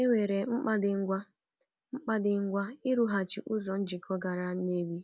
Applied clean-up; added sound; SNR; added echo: none; none; none; none.